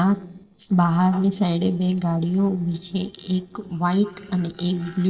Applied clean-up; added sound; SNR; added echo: neural separator model SepFormer DNS4.